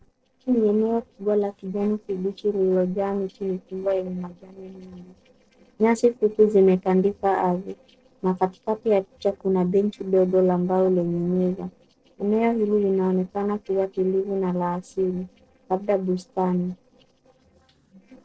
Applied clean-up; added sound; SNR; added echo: neural separator model SepFormer DNS4.